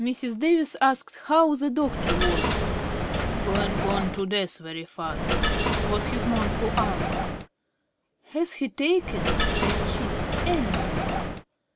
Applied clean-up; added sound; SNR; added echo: none; Coin (dropping); -2 dB; none.